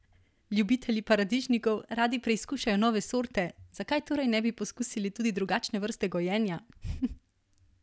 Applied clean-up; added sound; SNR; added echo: none; none; none; none.